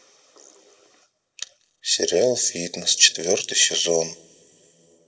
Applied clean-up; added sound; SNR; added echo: none; none; none; reverberation time 1.6 s.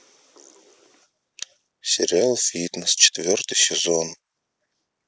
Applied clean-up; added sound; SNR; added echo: none; none; none; none.